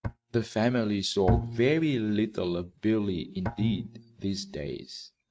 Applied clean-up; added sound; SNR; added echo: neural mask model RNNoise.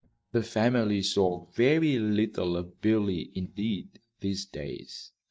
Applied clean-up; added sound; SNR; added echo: neural mask model DeepFilterNet 3.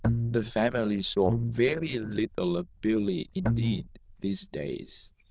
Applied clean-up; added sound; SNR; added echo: neural diffusion model UNIVERSE++.